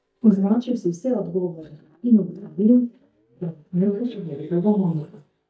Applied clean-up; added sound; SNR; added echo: neural mask model DeepFilterNet 3.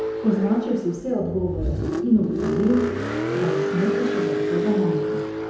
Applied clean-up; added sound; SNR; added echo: none; Car; 1 dB; reverberation time 1.0 s.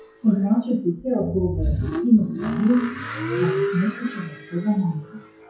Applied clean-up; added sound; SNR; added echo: classical method WPE with log-MMSE.